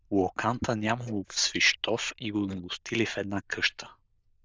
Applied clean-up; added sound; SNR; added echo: neural diffusion model UNIVERSE++.